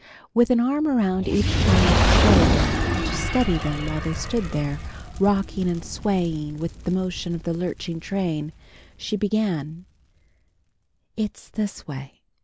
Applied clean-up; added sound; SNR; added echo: none; Fire; 1 dB; none.